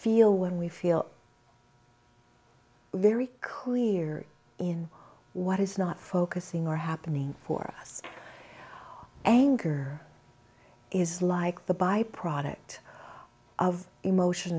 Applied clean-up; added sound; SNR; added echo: none; none; none; none.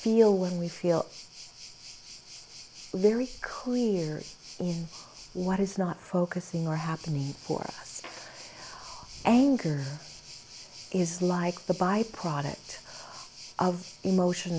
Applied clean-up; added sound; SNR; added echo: none; Waves, surf; 18 dB; none.